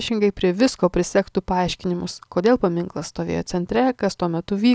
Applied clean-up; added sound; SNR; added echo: none; none; none; none.